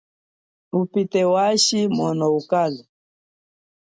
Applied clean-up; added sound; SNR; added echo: none; none; none; none.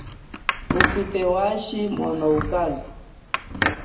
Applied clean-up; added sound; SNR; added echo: none; Squeak; 0 dB; reverberation time 0.7 s.